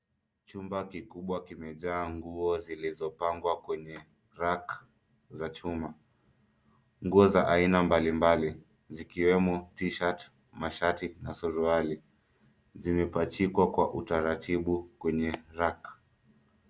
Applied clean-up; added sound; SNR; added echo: none; none; none; none.